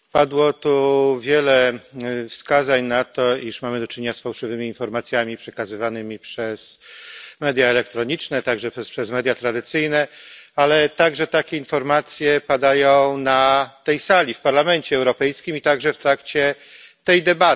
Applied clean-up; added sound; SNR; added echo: none; none; none; none.